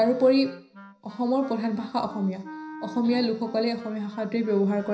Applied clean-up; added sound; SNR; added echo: none; Wind instrument, woodwind instrument; 18 dB; reverberation time 0.5 s.